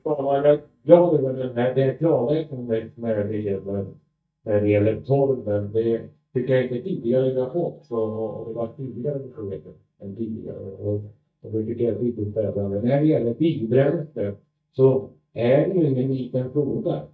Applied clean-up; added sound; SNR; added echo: neural mask model DeepFilterNet 3.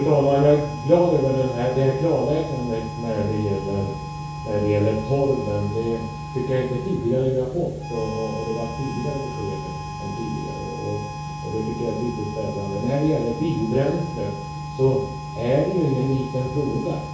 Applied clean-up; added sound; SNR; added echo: none; Harmonica; 13 dB; reverberation time 0.6 s.